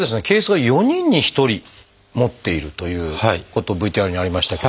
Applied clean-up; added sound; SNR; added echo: none; none; none; none.